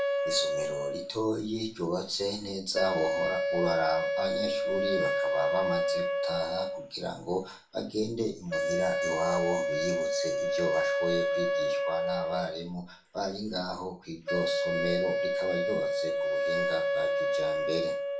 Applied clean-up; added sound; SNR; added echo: none; Wind instrument, woodwind instrument; -4 dB; reverberation time 0.3 s.